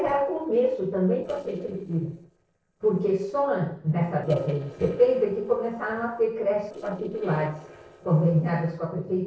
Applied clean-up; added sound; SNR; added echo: neural separator model SepFormer DNS4.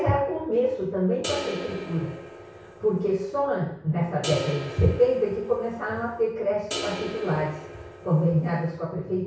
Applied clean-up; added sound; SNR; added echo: none; Crash cymbal; 11 dB; reverberation time 0.6 s.